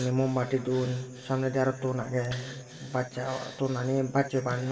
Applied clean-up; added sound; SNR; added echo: none; Breathing; 19 dB; reverberation time 2.2 s.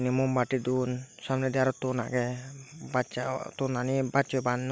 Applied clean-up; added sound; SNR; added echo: none; none; none; none.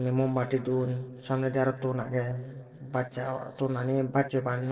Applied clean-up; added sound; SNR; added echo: neural separator model SepFormer DNS4.